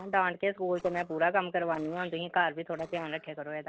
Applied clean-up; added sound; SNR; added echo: neural separator model SepFormer DNS4.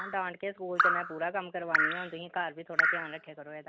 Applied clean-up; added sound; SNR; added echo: none; Drip; -4 dB; none.